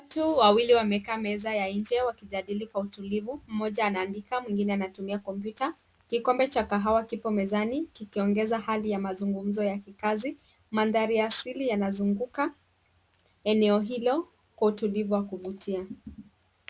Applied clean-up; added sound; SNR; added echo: none; none; none; none.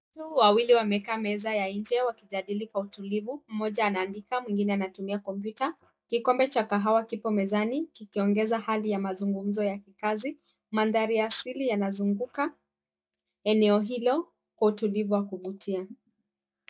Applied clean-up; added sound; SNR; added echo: neural mask model DeepFilterNet 3.